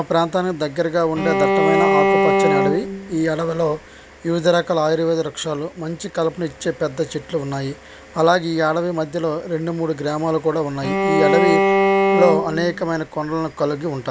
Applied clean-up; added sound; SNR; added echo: none; Bowed string instrument; -2 dB; none.